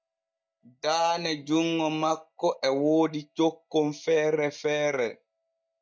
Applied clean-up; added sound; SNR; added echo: neural mask model DeepFilterNet 3.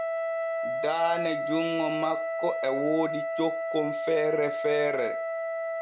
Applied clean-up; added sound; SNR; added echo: none; Wind instrument, woodwind instrument; 1 dB; none.